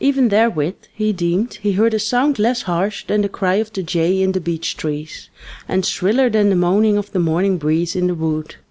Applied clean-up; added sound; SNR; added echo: none; none; none; none.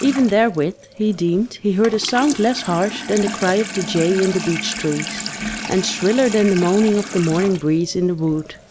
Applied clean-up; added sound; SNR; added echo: none; Sink (filling or washing) / Water tap, faucet; 11 dB; none.